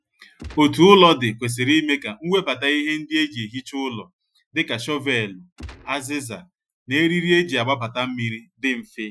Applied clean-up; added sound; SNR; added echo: classical method Wiener filter.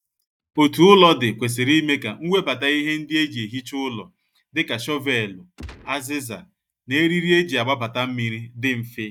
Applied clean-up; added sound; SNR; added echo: neural mask model DeepFilterNet 3.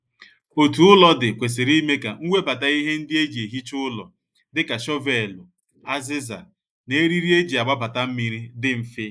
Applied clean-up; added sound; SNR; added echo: neural mask model Resemble Enhance denoiser.